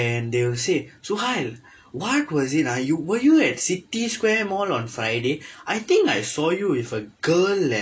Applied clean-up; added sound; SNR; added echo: none; none; none; none.